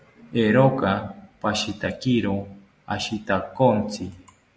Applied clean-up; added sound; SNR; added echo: none; none; none; none.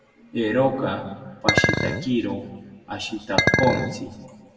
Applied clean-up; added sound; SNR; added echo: none; Chink, clink; -3 dB; reverberation time 1.4 s.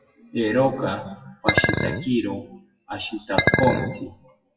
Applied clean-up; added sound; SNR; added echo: classical method WPE with log-MMSE.